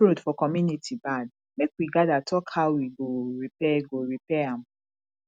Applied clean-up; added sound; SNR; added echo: none; none; none; none.